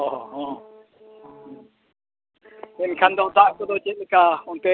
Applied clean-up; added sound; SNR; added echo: none; none; none; none.